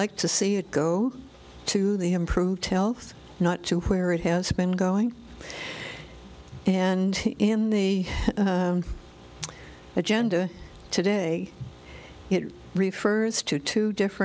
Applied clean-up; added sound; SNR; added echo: none; none; none; none.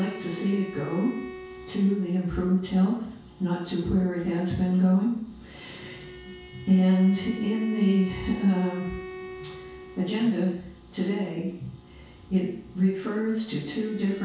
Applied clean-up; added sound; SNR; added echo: none; Bowed string instrument; 17 dB; reverberation time 0.6 s.